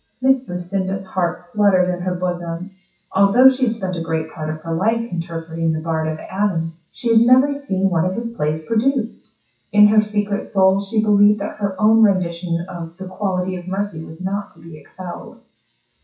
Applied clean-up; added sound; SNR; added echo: classical method WPE with log-MMSE.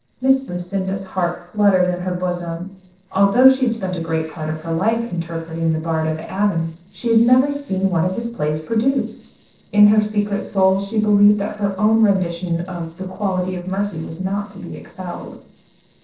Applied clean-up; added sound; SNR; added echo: neural separator model SepFormer DNS4.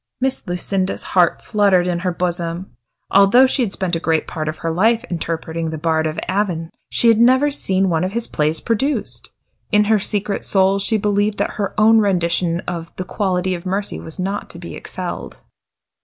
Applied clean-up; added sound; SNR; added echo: none; none; none; none.